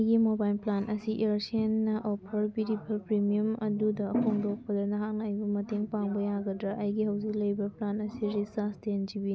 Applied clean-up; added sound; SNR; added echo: none; none; none; none.